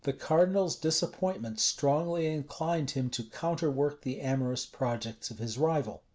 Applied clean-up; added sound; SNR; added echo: none; none; none; none.